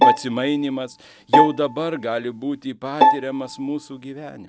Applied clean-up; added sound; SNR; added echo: none; Bowed string instrument; -4 dB; none.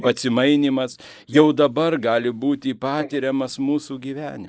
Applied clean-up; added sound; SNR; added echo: neural mask model Resemble Enhance denoiser.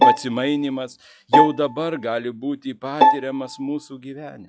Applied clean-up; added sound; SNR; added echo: classical method log-MMSE.